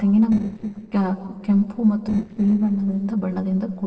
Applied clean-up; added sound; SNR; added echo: neural separator model SepFormer DNS4.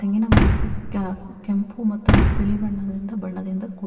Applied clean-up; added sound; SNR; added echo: none; Boom; -4 dB; reverberation time 2.7 s.